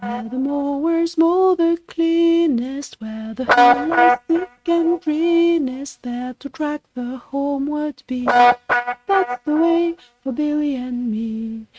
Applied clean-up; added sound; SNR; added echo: neural mask model RNNoise.